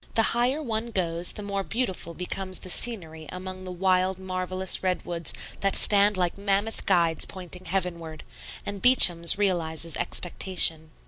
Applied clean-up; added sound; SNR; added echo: none; none; none; none.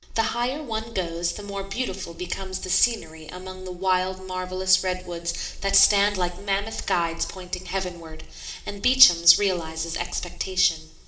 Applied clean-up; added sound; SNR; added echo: none; none; none; reverberation time 1.2 s.